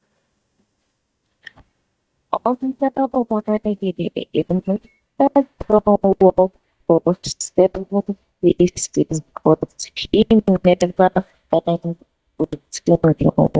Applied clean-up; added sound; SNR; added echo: neural mask model DeepFilterNet 3.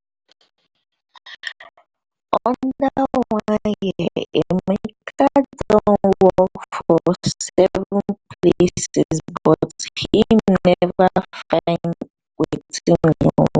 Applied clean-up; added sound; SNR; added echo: none; none; none; none.